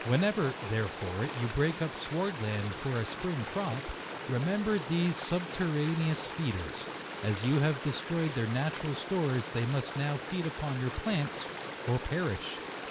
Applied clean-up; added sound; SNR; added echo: none; Stream; 8 dB; none.